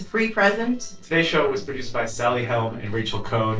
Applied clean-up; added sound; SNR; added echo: neural separator model SepFormer DNS4.